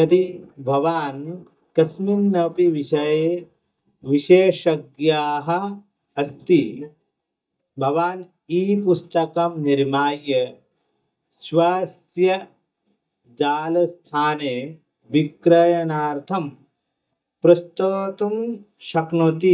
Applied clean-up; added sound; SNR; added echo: neural mask model DeepFilterNet 3.